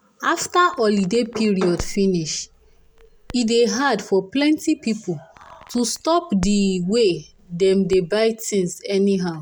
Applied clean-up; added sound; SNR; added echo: none; Crackle; 17 dB; none.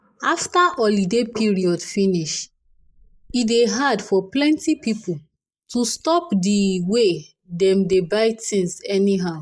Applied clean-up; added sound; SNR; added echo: neural mask model Resemble Enhance denoiser.